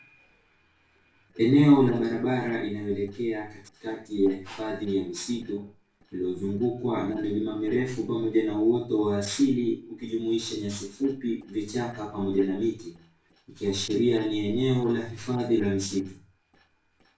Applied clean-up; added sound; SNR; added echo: neural separator model SepFormer DNS4.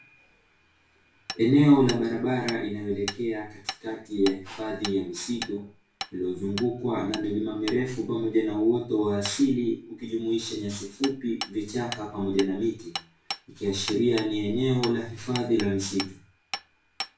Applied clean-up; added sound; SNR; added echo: none; Hammer; 14 dB; reverberation time 0.3 s.